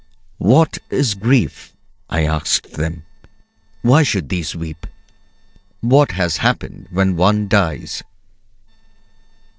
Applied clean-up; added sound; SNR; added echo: neural separator model SepFormer DNS4.